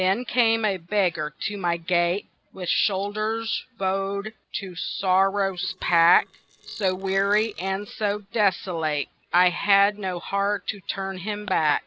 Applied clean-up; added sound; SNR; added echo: neural separator model SepFormer DNS4.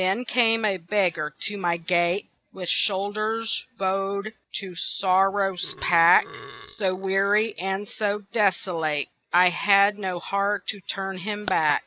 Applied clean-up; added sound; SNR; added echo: neural mask model DeepFilterNet 3.